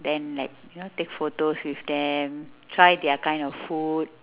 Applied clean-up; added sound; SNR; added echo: none; none; none; none.